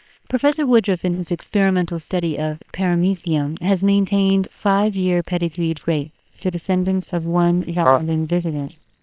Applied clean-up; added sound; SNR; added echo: neural separator model SepFormer WHAM!.